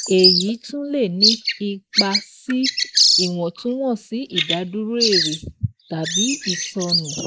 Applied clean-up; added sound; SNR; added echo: neural mask model Resemble Enhance denoiser.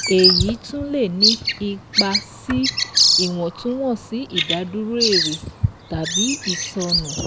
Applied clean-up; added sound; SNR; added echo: none; Bird vocalization, bird call, bird song; -2 dB; none.